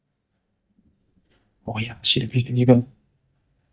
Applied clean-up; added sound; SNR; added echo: neural mask model DeepFilterNet 3.